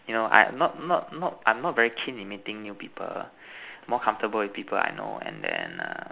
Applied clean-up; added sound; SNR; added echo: none; none; none; none.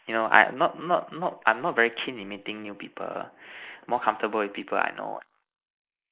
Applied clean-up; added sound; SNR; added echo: neural mask model Resemble Enhance denoiser.